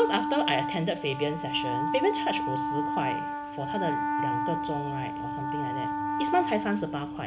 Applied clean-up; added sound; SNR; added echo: none; Wind instrument, woodwind instrument; 0 dB; none.